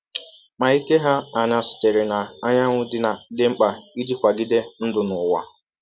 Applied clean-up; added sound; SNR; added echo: none; none; none; none.